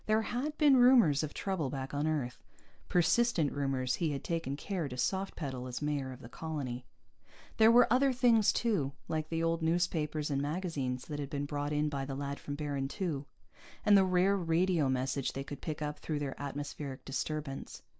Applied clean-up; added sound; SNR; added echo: none; none; none; none.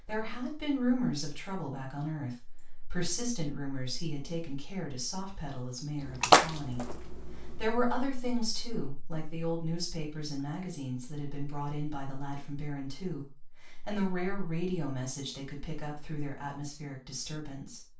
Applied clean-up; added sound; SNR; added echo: none; Splash, splatter; -3 dB; reverberation time 0.3 s.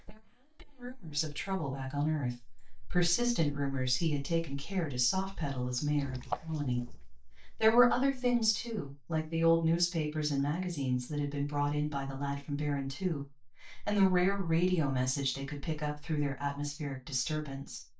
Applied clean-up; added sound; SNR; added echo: neural mask model DeepFilterNet 3.